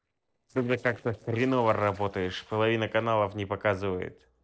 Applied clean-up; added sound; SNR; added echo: neural separator model SepFormer DNS4.